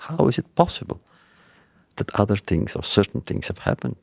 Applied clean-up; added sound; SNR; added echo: none; none; none; none.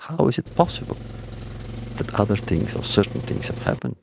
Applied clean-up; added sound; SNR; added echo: none; Engine; 9 dB; none.